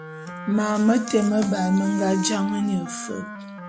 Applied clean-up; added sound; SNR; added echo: none; Wind instrument, woodwind instrument; 10 dB; none.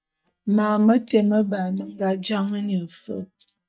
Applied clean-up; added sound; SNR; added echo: neural mask model DeepFilterNet 3.